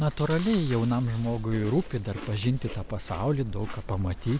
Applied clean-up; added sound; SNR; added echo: none; Chewing, mastication; 12 dB; none.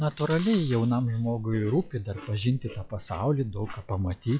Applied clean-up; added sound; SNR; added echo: classical method log-MMSE.